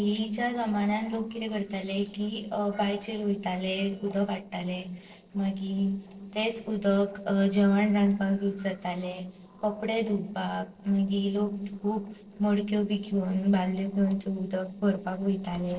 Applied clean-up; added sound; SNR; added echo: neural separator model SepFormer DNS4.